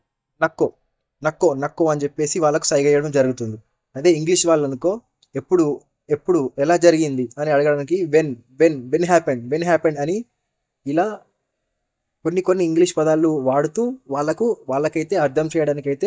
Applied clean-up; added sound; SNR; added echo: neural mask model DeepFilterNet 3.